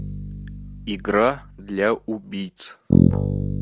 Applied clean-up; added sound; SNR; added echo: none; Bass guitar; -3 dB; none.